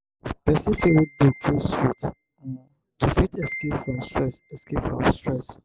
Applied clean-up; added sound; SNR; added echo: none; Piano; 17 dB; none.